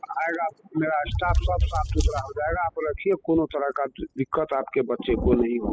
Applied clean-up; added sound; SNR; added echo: classical method spectral subtraction.